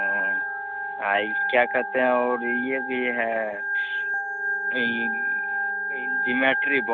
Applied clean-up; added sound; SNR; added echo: none; Organ; 0 dB; none.